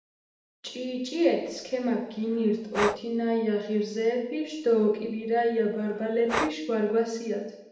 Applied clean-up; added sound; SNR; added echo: none; Breathing; 10 dB; reverberation time 0.8 s.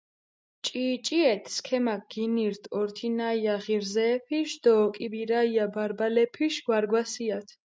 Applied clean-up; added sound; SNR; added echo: none; none; none; none.